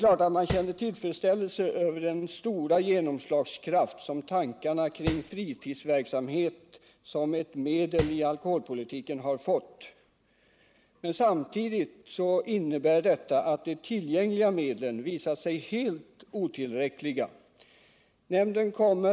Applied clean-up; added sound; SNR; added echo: none; Tap; 7 dB; none.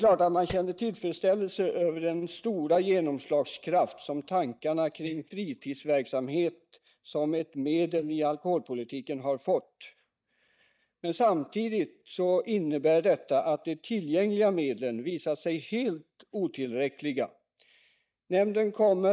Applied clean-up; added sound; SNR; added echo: neural mask model DeepFilterNet 3.